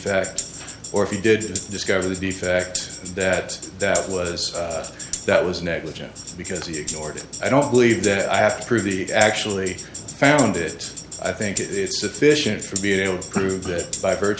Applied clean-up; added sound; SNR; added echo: none; Tambourine; 11 dB; none.